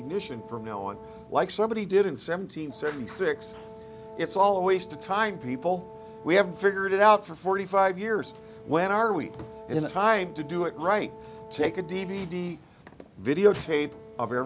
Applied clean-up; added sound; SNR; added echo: none; Brass instrument; 19 dB; none.